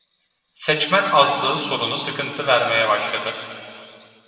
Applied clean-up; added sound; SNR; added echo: none; Wind instrument, woodwind instrument; 19 dB; reverberation time 2.6 s.